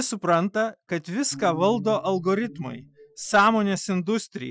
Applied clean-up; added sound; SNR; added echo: classical method Wiener filter.